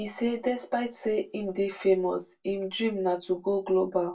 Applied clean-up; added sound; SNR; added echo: none; none; none; reverberation time 0.1 s.